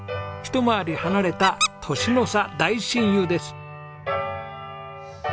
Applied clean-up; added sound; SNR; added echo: none; Squeak; 7 dB; none.